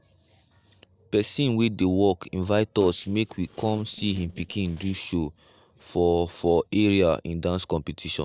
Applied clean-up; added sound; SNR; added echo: neural separator model SepFormer DNS4.